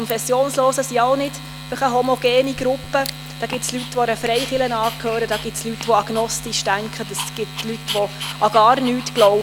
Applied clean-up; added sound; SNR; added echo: none; Dog; 15 dB; none.